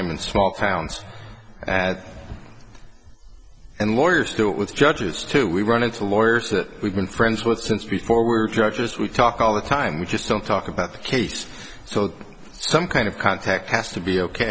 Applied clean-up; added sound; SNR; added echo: none; none; none; none.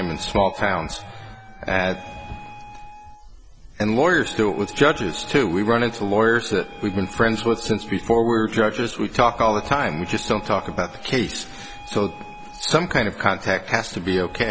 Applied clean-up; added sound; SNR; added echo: none; Wind instrument, woodwind instrument; 19 dB; none.